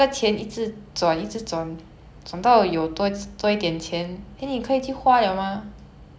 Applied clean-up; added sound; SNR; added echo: none; none; none; none.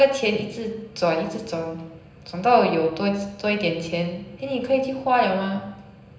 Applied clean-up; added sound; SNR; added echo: none; none; none; reverberation time 0.9 s.